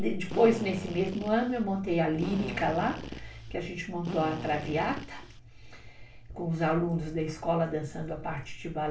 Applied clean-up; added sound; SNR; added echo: none; Drill; 11 dB; reverberation time 0.3 s.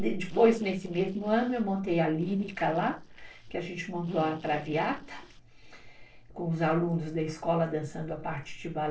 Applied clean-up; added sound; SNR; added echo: neural separator model SepFormer DNS4.